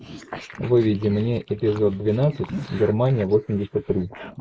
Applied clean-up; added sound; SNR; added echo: neural mask model Resemble Enhance denoiser.